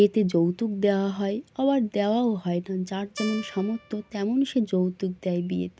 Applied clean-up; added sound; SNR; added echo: none; Guitar; 15 dB; none.